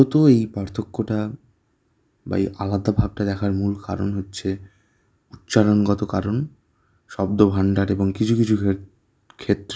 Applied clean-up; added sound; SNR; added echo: none; none; none; none.